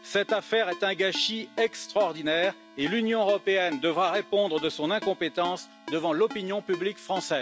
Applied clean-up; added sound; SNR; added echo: none; Ringtone; 16 dB; none.